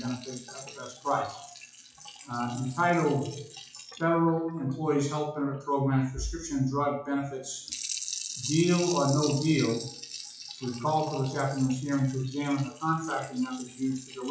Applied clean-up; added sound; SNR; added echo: classical method WPE with log-MMSE.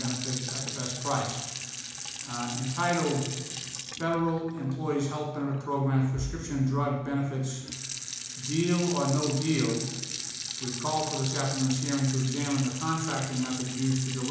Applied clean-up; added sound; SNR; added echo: none; Sink (filling or washing) / Water tap, faucet; 8 dB; reverberation time 1.0 s.